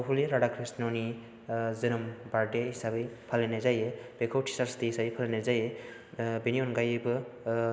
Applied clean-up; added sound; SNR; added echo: none; none; none; none.